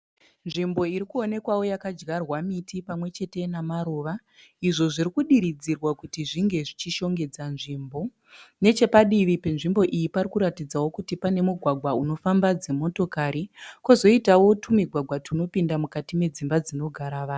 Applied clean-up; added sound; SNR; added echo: none; none; none; none.